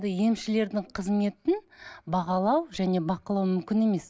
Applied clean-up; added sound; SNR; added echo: none; none; none; none.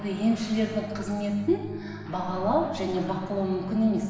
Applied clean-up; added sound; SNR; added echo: none; Guitar; 13 dB; reverberation time 1.2 s.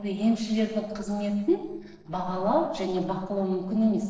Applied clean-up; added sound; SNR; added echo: neural separator model SepFormer DNS4.